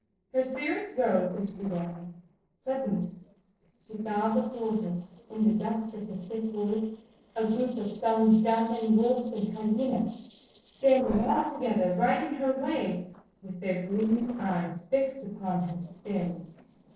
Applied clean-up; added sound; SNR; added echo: neural separator model SepFormer DNS4.